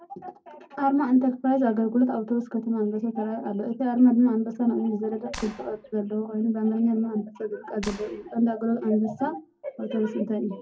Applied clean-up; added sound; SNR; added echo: none; Clapping; 17 dB; reverberation time 0.3 s.